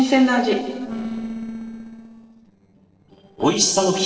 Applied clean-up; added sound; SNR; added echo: neural separator model SepFormer DNS4.